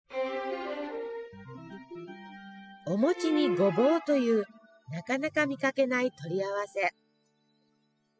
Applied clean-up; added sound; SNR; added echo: classical method spectral subtraction.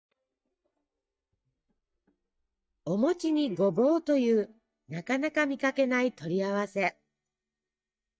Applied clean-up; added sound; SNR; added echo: neural mask model DeepFilterNet 3.